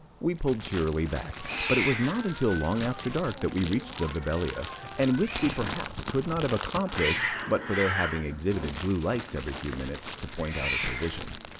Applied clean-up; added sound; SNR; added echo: none; Crackle + Hiss; 6 dB; none.